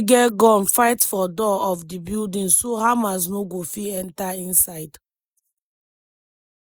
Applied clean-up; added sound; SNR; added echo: neural mask model Resemble Enhance denoiser.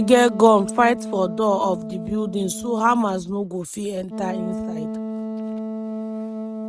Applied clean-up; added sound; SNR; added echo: neural mask model RNNoise.